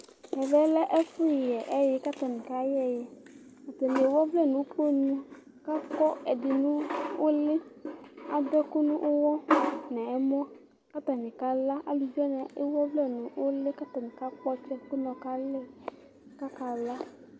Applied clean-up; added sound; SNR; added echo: none; none; none; none.